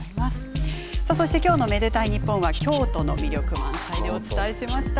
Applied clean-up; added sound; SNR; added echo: none; Drum kit; 0 dB; none.